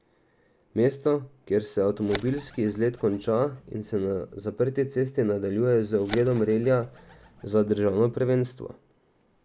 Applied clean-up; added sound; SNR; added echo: none; Bird; 17 dB; none.